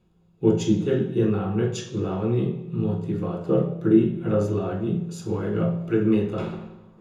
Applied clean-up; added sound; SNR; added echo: none; none; none; reverberation time 0.6 s.